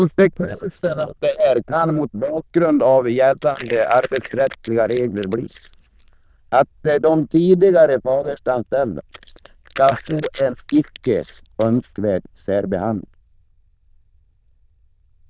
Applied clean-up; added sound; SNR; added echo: neural diffusion model UNIVERSE++.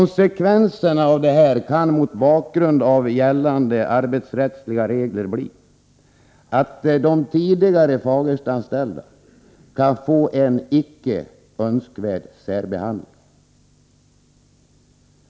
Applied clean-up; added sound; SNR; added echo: none; none; none; none.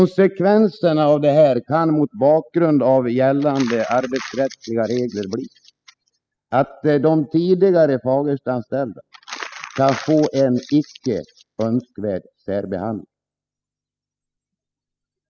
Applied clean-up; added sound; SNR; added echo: classical method spectral subtraction.